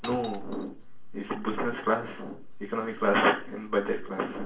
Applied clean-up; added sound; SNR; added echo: none; Glass; 16 dB; reverberation time 0.3 s.